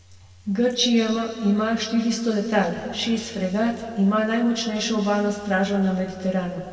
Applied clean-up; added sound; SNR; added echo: none; none; none; reverberation time 2.3 s.